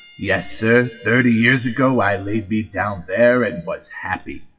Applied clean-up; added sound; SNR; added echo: classical method WPE with log-MMSE.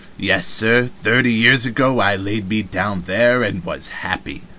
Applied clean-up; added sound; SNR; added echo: none; none; none; none.